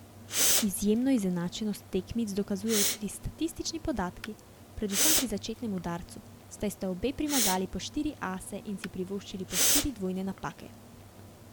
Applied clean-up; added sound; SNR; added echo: none; Respiratory sounds; 1 dB; none.